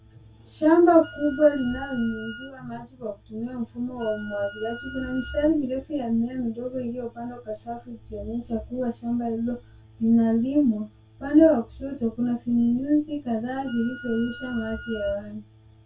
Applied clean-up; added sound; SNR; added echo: none; Wind instrument, woodwind instrument; 17 dB; reverberation time 0.1 s.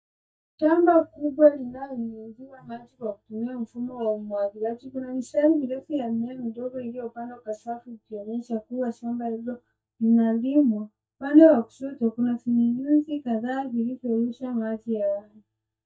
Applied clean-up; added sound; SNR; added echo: neural mask model DeepFilterNet 3.